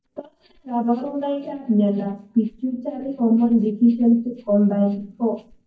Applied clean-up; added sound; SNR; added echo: neural mask model DeepFilterNet 3.